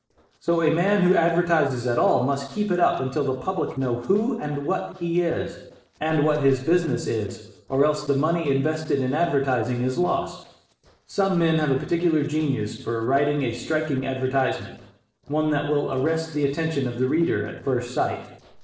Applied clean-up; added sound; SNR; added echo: neural separator model SepFormer DNS4.